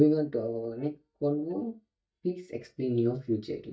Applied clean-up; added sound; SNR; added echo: neural mask model DeepFilterNet 3.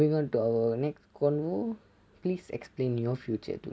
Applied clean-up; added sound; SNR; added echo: none; none; none; none.